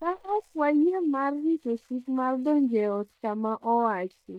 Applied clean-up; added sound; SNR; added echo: neural mask model DeepFilterNet 3.